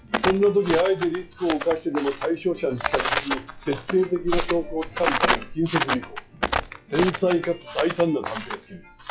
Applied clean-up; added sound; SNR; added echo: classical method WPE with log-MMSE.